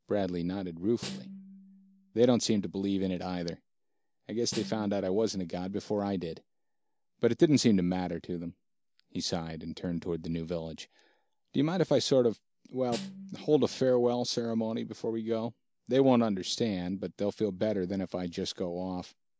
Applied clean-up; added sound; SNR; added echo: none; Snare drum; 16 dB; none.